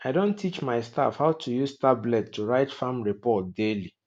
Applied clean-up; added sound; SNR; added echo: none; none; none; none.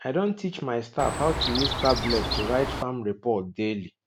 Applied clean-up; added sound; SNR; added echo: none; Chirp, tweet; 2 dB; none.